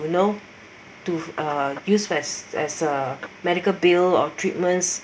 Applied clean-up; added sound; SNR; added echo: none; none; none; none.